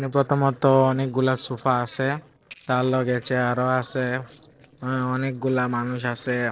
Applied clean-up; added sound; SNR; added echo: neural separator model SepFormer DNS4.